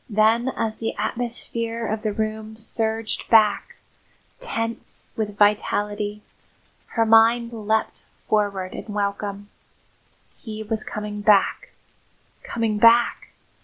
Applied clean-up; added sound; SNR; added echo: none; none; none; none.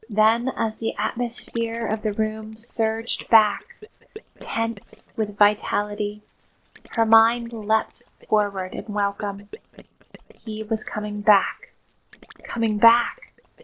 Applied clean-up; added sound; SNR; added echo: neural separator model SepFormer DNS4.